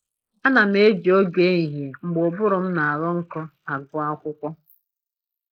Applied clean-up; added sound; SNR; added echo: neural mask model Resemble Enhance denoiser.